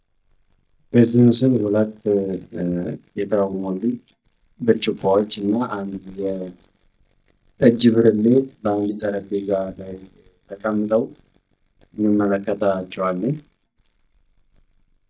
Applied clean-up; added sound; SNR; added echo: neural mask model DeepFilterNet 3.